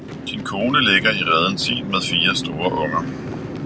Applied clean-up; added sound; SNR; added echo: none; Run; 20 dB; none.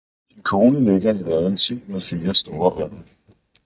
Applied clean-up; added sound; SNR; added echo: neural mask model DeepFilterNet 3.